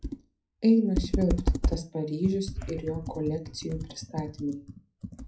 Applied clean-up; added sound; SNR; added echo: classical method WPE with log-MMSE.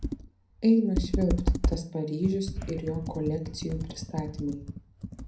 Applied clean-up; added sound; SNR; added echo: none; Computer keyboard; 2 dB; reverberation time 0.6 s.